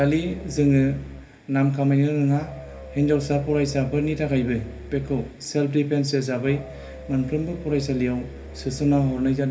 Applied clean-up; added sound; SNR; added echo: none; Musical instrument; 16 dB; reverberation time 0.3 s.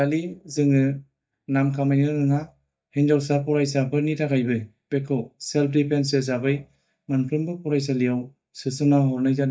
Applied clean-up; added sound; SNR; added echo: neural mask model DeepFilterNet 3.